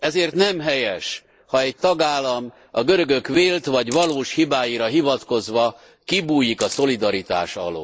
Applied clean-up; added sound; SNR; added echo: neural mask model Resemble Enhance denoiser.